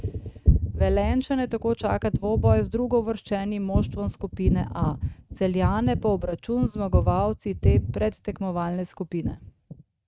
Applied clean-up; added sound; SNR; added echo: neural mask model RNNoise.